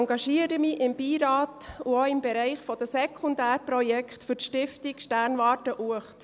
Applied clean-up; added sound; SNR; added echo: none; none; none; none.